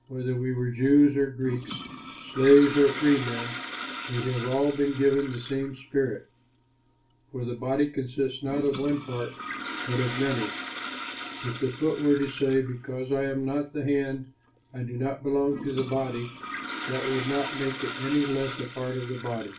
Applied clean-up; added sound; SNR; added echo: none; Toilet flush; 11 dB; reverberation time 0.2 s.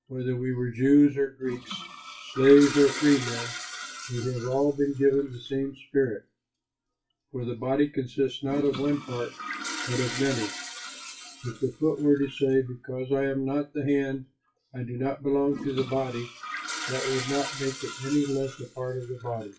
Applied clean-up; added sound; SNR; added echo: classical method WPE with log-MMSE.